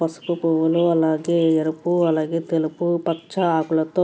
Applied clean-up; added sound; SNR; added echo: none; none; none; none.